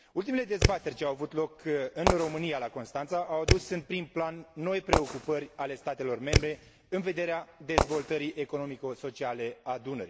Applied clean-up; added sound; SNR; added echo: none; Fireworks; 0 dB; none.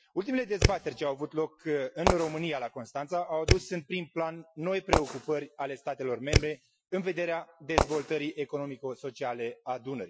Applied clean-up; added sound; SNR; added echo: classical method Wiener filter.